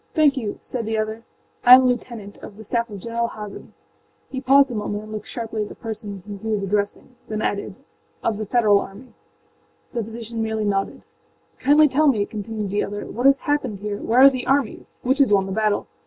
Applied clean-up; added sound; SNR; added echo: none; none; none; none.